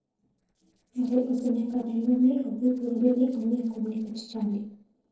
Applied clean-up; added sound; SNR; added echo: neural separator model SepFormer DNS4.